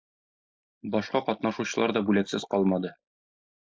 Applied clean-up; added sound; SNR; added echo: neural mask model Resemble Enhance denoiser.